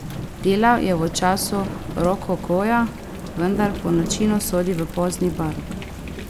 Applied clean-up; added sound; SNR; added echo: none; Thunder / Rain; 8 dB; none.